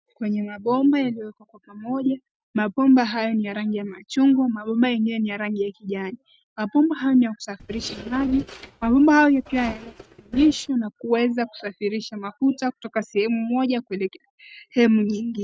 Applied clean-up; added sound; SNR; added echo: neural mask model RNNoise.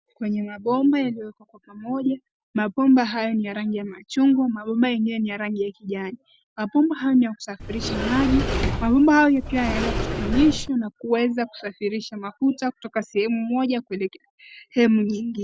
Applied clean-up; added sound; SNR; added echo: none; Sliding door; 3 dB; none.